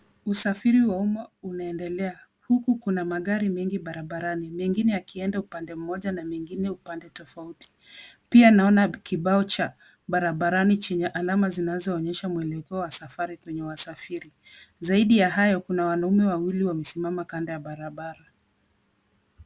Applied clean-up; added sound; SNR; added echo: none; none; none; none.